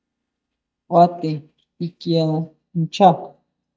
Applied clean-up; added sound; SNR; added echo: neural mask model DeepFilterNet 3.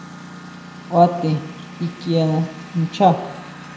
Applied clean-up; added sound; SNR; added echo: none; Engine; 15 dB; reverberation time 0.8 s.